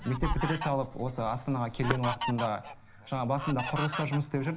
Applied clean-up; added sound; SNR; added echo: none; Fowl; 5 dB; reverberation time 0.4 s.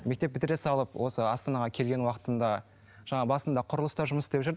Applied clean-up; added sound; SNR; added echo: none; none; none; none.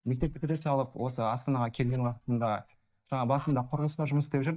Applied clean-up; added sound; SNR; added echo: neural mask model DeepFilterNet 3.